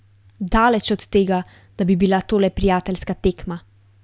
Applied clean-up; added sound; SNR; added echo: none; none; none; none.